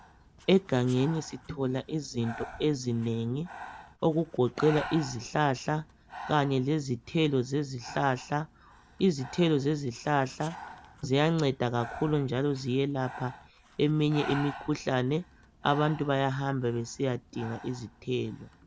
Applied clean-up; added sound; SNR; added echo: none; Breathing; 16 dB; none.